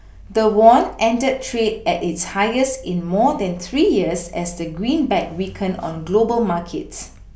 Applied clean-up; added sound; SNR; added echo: none; none; none; none.